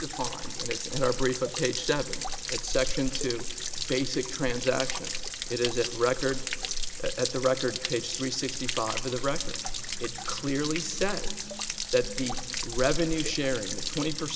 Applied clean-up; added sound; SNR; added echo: none; Stream / Trickle, dribble / Splash, splatter; 1 dB; none.